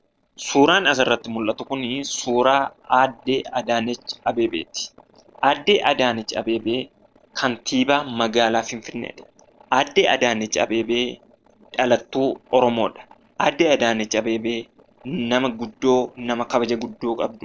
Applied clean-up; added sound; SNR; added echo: neural separator model SepFormer DNS4.